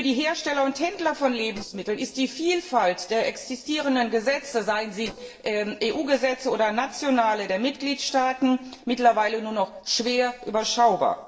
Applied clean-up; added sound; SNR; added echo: neural separator model SepFormer DNS4.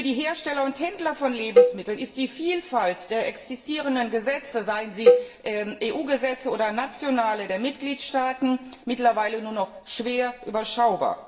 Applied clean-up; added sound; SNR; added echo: none; Cowbell; -2 dB; reverberation time 1.4 s.